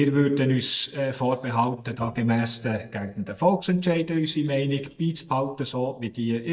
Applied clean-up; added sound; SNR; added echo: neural mask model DeepFilterNet 3.